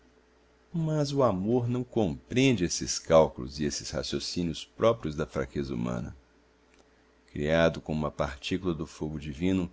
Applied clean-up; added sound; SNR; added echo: none; none; none; none.